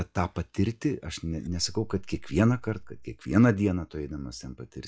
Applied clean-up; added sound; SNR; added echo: classical method log-MMSE.